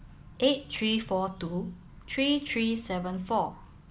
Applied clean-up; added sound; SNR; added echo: none; none; none; none.